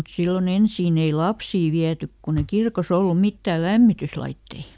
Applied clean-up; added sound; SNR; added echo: none; none; none; none.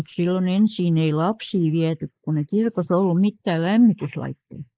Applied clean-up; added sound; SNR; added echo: neural mask model Resemble Enhance denoiser.